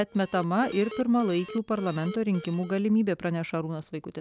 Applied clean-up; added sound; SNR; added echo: none; Alarm; 15 dB; none.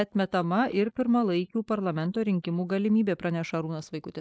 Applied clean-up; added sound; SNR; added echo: neural mask model Resemble Enhance denoiser.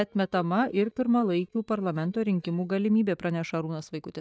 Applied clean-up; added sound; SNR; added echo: neural mask model DeepFilterNet 3.